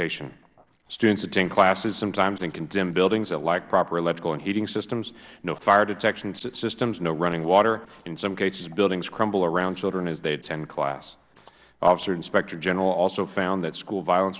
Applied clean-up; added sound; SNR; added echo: neural separator model SepFormer DNS4.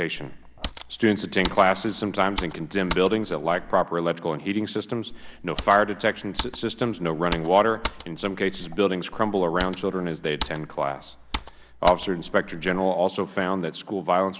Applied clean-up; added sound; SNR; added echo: none; Computer keyboard; 12 dB; none.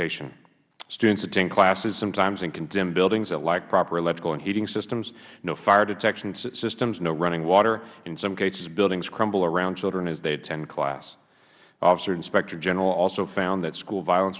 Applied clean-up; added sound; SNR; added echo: none; none; none; none.